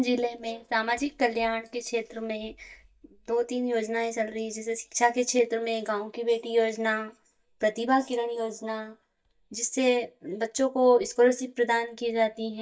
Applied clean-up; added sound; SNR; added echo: neural mask model DeepFilterNet 3.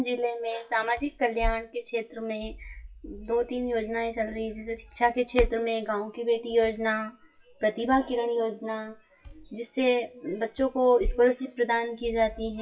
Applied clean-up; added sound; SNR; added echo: classical method WPE with log-MMSE.